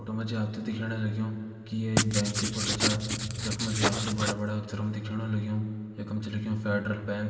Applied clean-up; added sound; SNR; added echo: none; Writing; -1 dB; reverberation time 2.7 s.